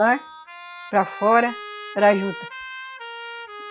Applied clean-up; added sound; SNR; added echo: classical method log-MMSE.